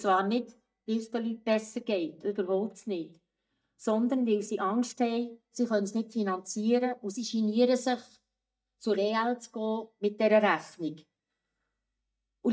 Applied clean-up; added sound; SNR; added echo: neural mask model DeepFilterNet 3.